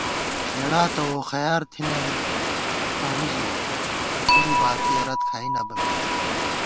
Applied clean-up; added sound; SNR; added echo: none; Water + Dishes, pots, and pans / Chink, clink; -4 dB; none.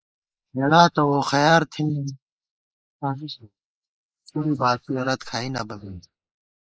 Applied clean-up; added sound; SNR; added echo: neural mask model Resemble Enhance denoiser.